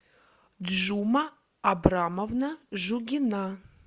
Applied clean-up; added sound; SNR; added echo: none; none; none; none.